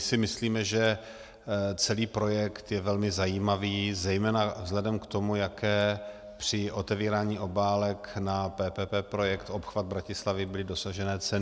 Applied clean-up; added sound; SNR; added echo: none; none; none; none.